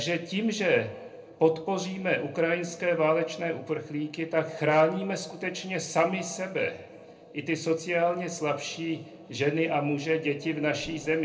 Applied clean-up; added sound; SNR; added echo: neural separator model SepFormer DNS4.